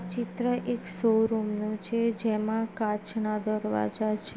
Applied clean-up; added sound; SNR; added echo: none; Musical instrument; 16 dB; none.